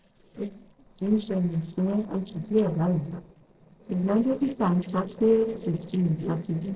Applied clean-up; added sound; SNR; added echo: neural separator model SepFormer DNS4.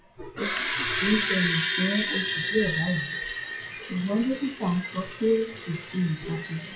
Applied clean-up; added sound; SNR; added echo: classical method WPE with log-MMSE.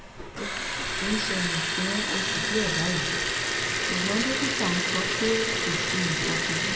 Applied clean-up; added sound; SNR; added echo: none; Liquid; -4 dB; reverberation time 1.2 s.